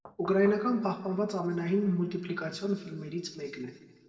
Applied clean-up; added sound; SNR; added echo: neural separator model SepFormer DNS4.